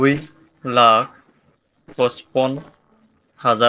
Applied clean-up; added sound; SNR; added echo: neural separator model SepFormer DNS4.